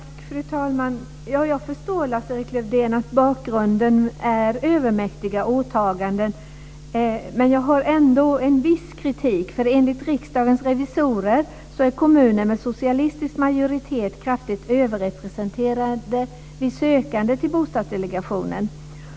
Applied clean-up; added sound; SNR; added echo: none; none; none; none.